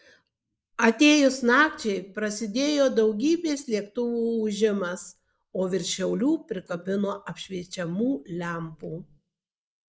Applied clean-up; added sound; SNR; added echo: neural mask model Resemble Enhance denoiser.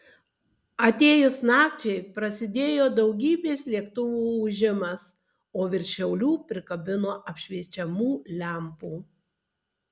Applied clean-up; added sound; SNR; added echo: none; none; none; none.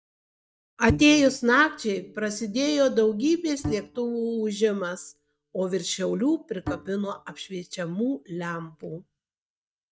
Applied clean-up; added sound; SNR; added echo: neural mask model DeepFilterNet 3.